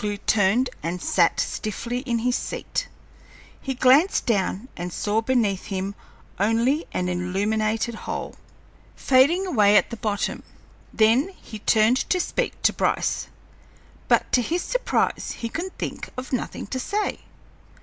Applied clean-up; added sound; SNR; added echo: none; none; none; none.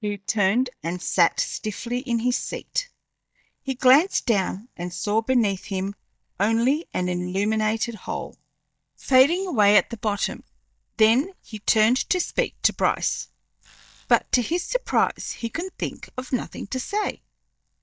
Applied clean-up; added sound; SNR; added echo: neural mask model DeepFilterNet 3.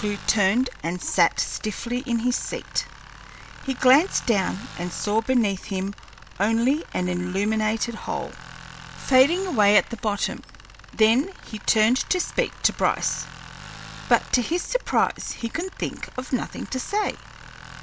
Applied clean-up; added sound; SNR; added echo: none; Tools; 18 dB; none.